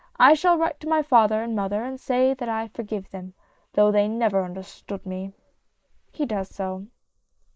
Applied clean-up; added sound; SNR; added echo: neural mask model Resemble Enhance denoiser.